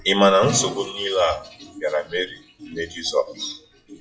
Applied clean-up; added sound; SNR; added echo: classical method WPE with log-MMSE.